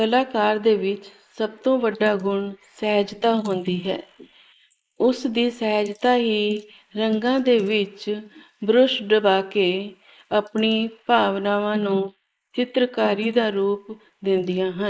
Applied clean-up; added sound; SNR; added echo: neural mask model Resemble Enhance denoiser.